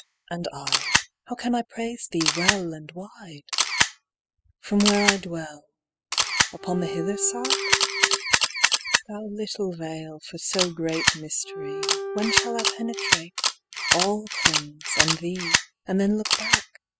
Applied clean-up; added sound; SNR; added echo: classical method spectral subtraction.